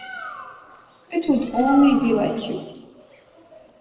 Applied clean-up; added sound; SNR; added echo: neural separator model SepFormer DNS4.